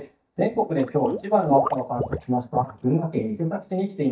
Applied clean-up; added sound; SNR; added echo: neural mask model DeepFilterNet 3.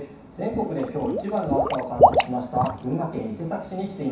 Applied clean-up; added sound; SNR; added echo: none; Water / Liquid; -3 dB; reverberation time 0.7 s.